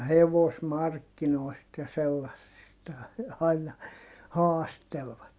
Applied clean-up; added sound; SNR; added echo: none; none; none; none.